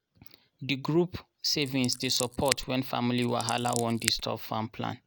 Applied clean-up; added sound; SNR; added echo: none; Scissors; 7 dB; none.